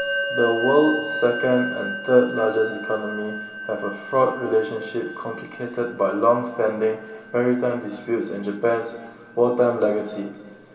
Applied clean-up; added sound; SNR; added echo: none; Musical instrument; 10 dB; reverberation time 2.3 s.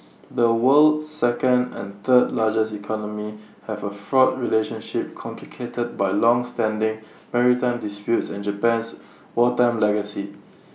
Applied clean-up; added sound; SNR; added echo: none; none; none; none.